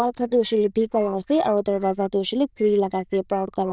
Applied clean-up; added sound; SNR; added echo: neural diffusion model UNIVERSE++.